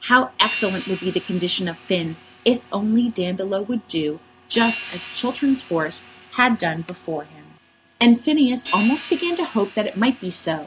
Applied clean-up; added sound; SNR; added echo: none; Hi-hat; 14 dB; none.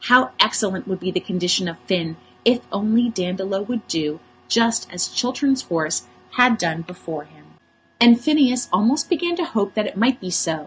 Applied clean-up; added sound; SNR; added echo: none; none; none; none.